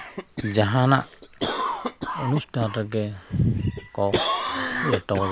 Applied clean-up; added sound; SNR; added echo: none; Cough; 4 dB; none.